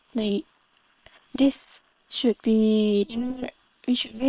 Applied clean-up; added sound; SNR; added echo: neural separator model SepFormer WHAM!.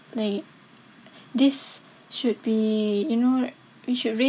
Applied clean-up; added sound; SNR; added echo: none; none; none; none.